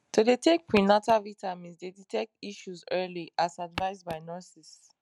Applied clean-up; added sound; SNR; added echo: none; Walk, footsteps; 11 dB; none.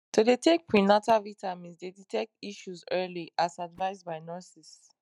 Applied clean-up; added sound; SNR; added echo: neural mask model DeepFilterNet 3.